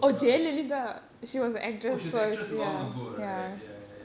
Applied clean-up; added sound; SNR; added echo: none; none; none; none.